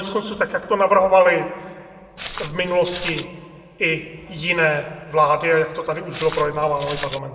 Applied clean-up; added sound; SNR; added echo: none; Walk, footsteps; 12 dB; reverberation time 1.1 s.